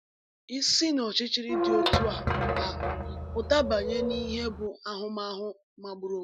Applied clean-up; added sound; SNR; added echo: none; Squeak / Thump, thud; -1 dB; none.